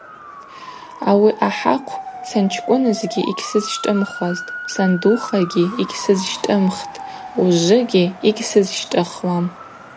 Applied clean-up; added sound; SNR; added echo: none; Motor vehicle (road) / Siren; 13 dB; none.